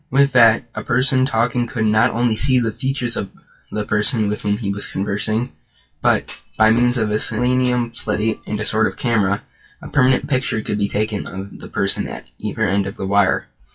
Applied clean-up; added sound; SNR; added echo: classical method WPE with log-MMSE.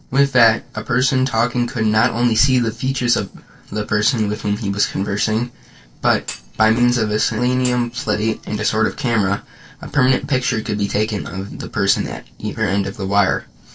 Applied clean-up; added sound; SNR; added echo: neural separator model SepFormer DNS4.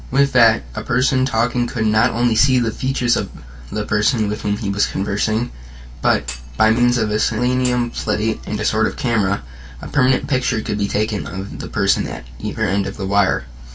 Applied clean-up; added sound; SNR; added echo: none; Thump, thud; 15 dB; reverberation time 0.2 s.